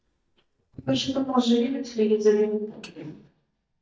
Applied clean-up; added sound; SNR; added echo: neural mask model DeepFilterNet 3.